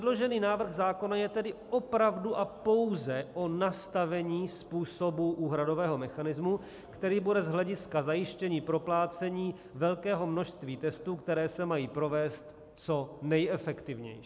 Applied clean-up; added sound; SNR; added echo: none; none; none; none.